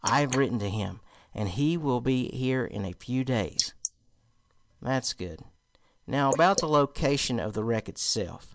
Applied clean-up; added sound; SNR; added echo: neural mask model Resemble Enhance denoiser.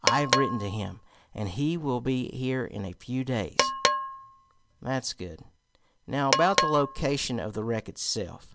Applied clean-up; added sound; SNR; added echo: none; Percussion; 1 dB; none.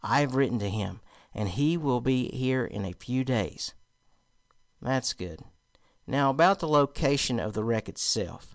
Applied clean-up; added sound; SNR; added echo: none; none; none; none.